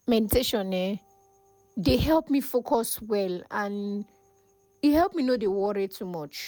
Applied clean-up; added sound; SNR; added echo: none; none; none; none.